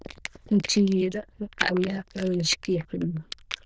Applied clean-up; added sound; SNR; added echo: neural diffusion model UNIVERSE++.